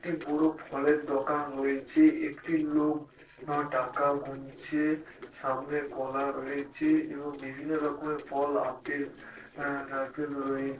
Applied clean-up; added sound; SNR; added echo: neural separator model SepFormer DNS4.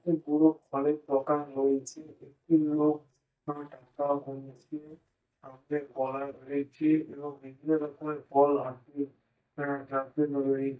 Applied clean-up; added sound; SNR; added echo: neural mask model DeepFilterNet 3.